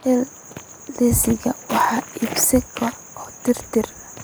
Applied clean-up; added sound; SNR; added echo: none; Walk, footsteps; 14 dB; none.